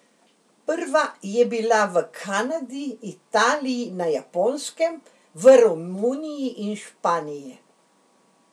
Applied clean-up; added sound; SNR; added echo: none; none; none; none.